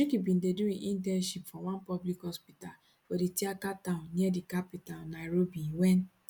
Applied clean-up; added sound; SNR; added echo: none; none; none; none.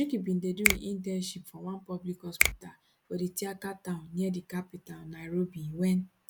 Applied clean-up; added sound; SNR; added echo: none; Finger snapping; 0 dB; none.